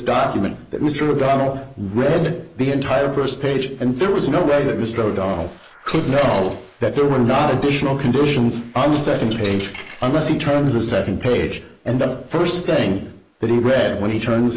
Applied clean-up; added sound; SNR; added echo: neural mask model Resemble Enhance denoiser.